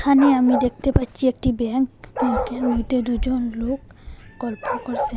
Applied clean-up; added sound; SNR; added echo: none; Bark; 9 dB; none.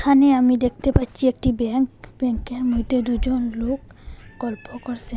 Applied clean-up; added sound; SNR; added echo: none; none; none; none.